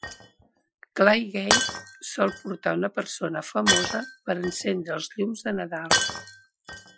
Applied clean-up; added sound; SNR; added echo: classical method Wiener filter.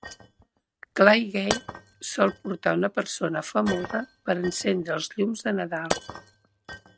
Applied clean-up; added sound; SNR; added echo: neural mask model RNNoise.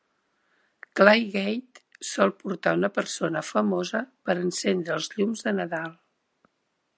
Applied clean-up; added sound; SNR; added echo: none; none; none; none.